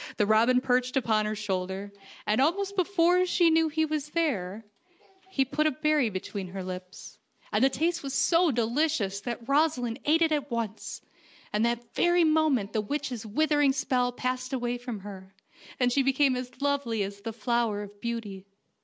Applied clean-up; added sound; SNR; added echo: none; none; none; none.